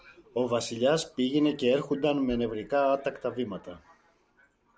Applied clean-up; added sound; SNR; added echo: none; none; none; none.